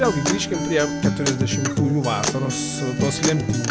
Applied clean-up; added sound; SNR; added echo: none; Acoustic guitar; 0 dB; none.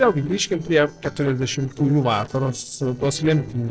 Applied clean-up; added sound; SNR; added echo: neural separator model SepFormer DNS4.